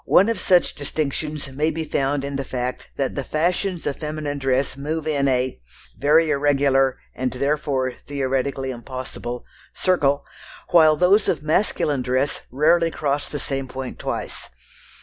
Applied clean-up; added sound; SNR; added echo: none; none; none; none.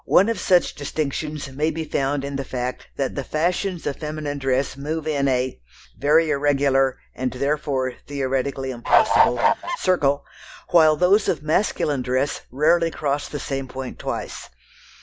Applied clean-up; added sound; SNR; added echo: none; Bird / Fowl; -4 dB; none.